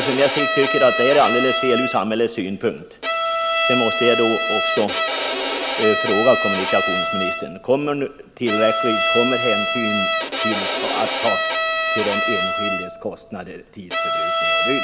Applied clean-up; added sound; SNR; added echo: none; Bowed string instrument; 0 dB; none.